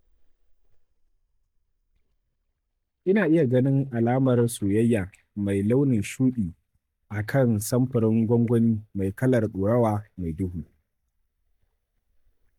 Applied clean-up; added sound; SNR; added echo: neural mask model DeepFilterNet 3.